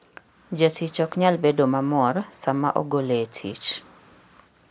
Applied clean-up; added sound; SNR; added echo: none; none; none; none.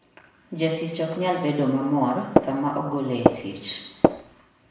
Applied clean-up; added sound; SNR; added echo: none; Tap; -5 dB; reverberation time 0.9 s.